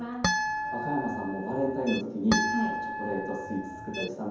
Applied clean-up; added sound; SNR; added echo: none; Harp; 1 dB; reverberation time 0.9 s.